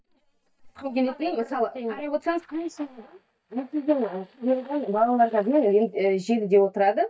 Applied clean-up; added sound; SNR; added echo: neural mask model DeepFilterNet 3.